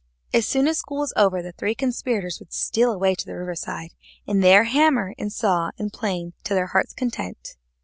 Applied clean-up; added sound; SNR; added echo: none; none; none; none.